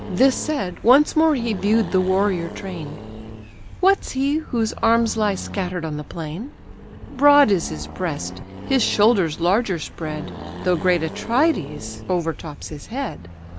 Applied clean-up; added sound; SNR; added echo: none; Accelerating, revving, vroom; 13 dB; none.